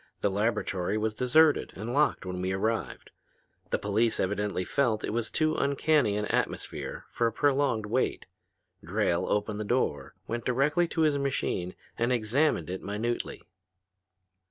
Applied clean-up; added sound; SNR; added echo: none; none; none; none.